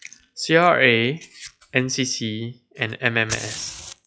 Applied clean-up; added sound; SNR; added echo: classical method log-MMSE.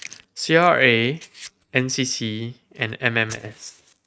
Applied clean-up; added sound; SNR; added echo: neural mask model RNNoise.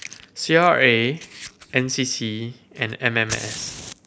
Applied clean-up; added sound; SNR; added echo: none; Fire; 16 dB; none.